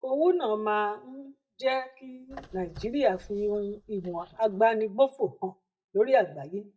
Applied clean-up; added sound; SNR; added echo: neural mask model DeepFilterNet 3.